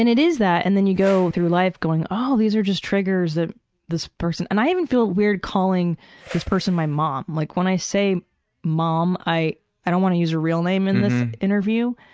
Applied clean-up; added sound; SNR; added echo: neural mask model RNNoise.